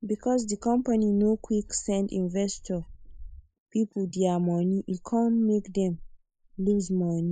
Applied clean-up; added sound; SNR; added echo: neural mask model Resemble Enhance denoiser.